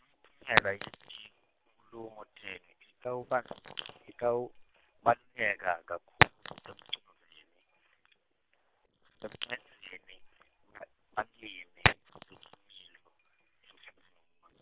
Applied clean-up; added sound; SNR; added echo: neural separator model SepFormer WHAM!.